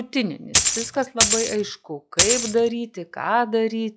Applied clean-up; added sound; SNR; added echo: classical method log-MMSE.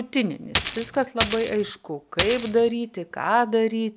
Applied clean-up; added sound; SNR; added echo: none; Coin (dropping); -4 dB; none.